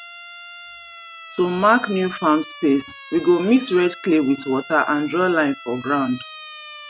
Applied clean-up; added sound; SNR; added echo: none; Siren; 15 dB; none.